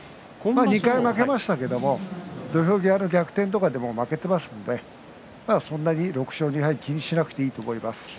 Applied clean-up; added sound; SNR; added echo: none; none; none; none.